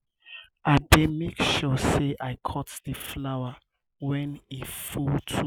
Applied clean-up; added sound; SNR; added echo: none; none; none; none.